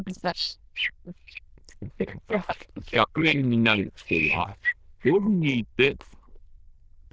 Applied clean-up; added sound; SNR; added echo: neural diffusion model UNIVERSE++.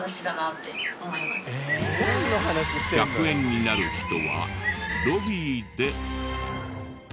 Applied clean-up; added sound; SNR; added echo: none; Bird; 7 dB; none.